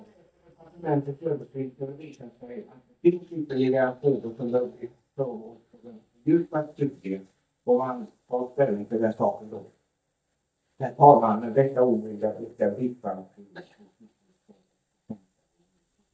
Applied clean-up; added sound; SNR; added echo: neural mask model DeepFilterNet 3.